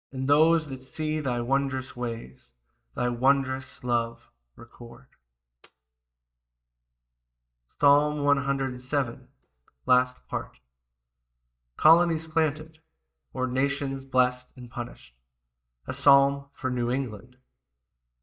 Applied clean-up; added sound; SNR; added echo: neural mask model DeepFilterNet 3.